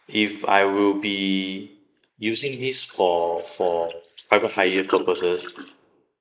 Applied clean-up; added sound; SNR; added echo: neural mask model Resemble Enhance denoiser.